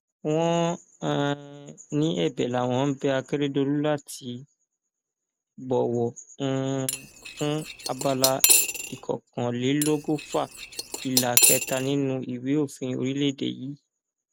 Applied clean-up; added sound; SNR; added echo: none; Cutlery, silverware / Dishes, pots, and pans; -1 dB; none.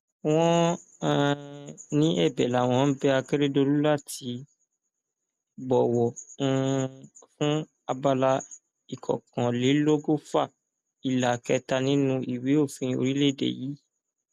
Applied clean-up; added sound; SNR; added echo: none; none; none; none.